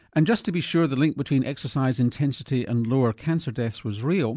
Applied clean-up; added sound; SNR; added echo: none; none; none; none.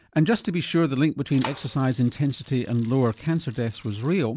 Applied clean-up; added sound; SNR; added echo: none; Bicycle; 20 dB; none.